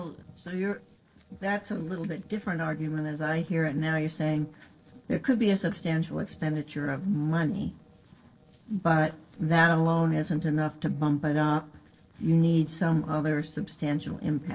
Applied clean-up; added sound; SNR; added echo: neural separator model SepFormer DNS4.